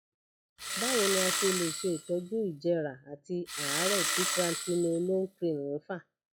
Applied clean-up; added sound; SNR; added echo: classical method log-MMSE.